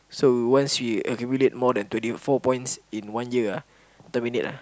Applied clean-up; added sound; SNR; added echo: none; none; none; none.